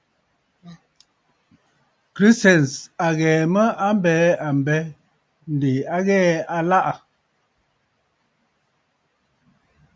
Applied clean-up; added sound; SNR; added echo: none; none; none; none.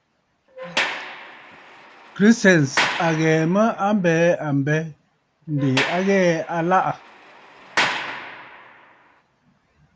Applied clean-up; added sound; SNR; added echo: none; Sliding door; 8 dB; none.